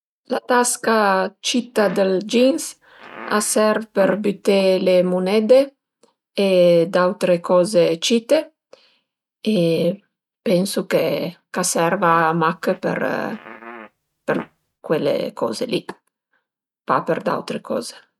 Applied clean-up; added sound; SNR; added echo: neural mask model RNNoise.